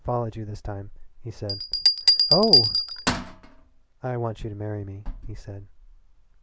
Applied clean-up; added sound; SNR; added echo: none; Bell; -4 dB; none.